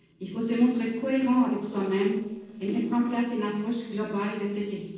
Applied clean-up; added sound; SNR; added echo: neural separator model SepFormer DNS4.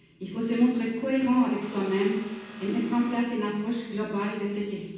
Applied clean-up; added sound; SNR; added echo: none; Vehicle; 18 dB; reverberation time 1.2 s.